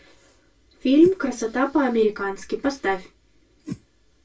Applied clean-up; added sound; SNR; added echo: none; Whoosh, swoosh, swish; 12 dB; reverberation time 0.2 s.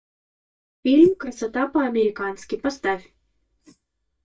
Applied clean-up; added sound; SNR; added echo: neural mask model DeepFilterNet 3.